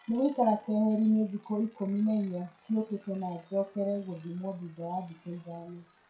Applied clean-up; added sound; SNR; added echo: classical method WPE with log-MMSE.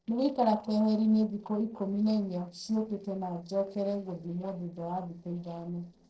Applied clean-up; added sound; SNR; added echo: neural separator model SepFormer DNS4.